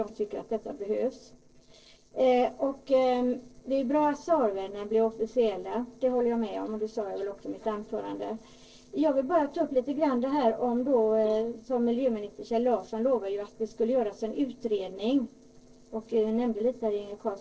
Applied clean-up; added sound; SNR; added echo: neural separator model SepFormer DNS4.